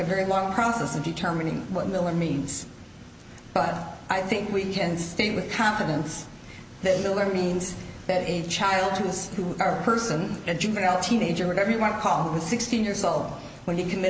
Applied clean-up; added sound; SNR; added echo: none; none; none; none.